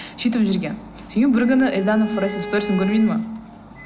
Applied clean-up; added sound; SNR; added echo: none; Bowed string instrument; 13 dB; none.